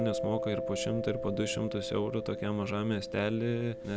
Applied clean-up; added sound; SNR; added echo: none; Mallet percussion; 5 dB; none.